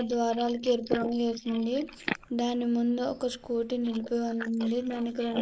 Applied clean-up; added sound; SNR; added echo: neural mask model Resemble Enhance denoiser.